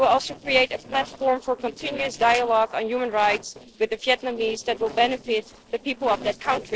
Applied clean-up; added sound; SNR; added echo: neural separator model SepFormer DNS4.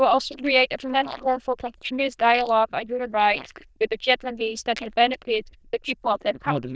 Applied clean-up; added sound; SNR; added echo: neural diffusion model UNIVERSE++.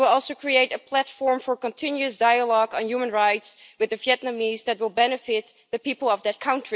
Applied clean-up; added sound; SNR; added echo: none; none; none; none.